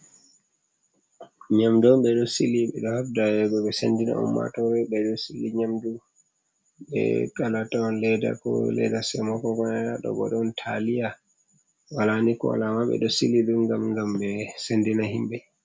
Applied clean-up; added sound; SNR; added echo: none; none; none; none.